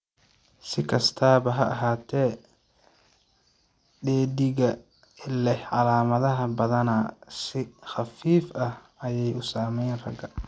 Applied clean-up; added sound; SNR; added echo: none; none; none; none.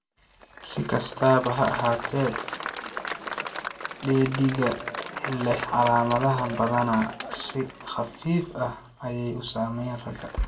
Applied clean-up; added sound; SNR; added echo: none; Applause / Crowd; 9 dB; reverberation time 0.2 s.